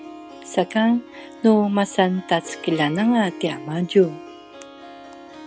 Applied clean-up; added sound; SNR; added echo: none; Harp; 17 dB; none.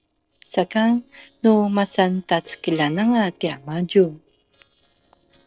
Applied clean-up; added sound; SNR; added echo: neural separator model SepFormer DNS4.